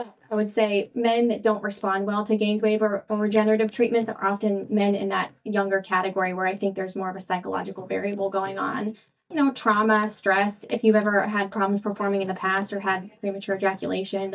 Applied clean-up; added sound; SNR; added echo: neural mask model DeepFilterNet 3.